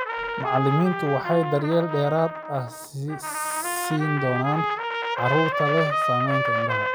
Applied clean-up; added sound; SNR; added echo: none; Trumpet; 2 dB; none.